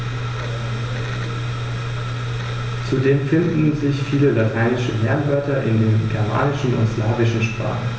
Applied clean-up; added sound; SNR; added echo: none; none; none; none.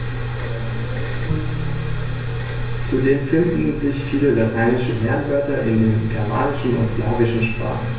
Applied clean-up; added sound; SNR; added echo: none; Bowed string instrument; 12 dB; reverberation time 0.2 s.